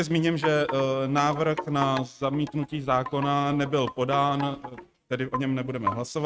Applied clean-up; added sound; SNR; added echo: neural mask model RNNoise.